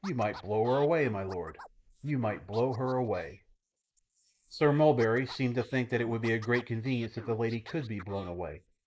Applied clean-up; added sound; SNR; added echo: neural mask model Resemble Enhance denoiser.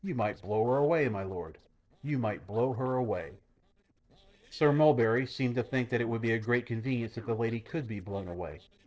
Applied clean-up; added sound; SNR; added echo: neural separator model SepFormer DNS4.